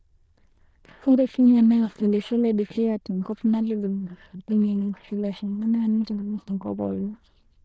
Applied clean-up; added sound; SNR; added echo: neural diffusion model UNIVERSE++.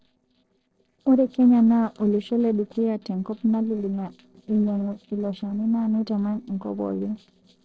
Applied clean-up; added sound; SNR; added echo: neural separator model SepFormer DNS4.